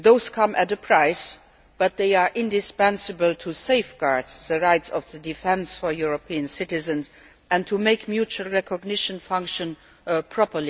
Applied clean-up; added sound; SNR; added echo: none; none; none; none.